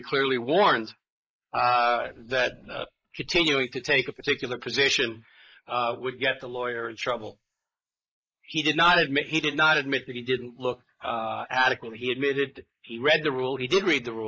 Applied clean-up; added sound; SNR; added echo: neural mask model Resemble Enhance denoiser.